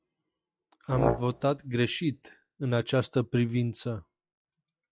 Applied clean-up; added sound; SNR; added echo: classical method log-MMSE.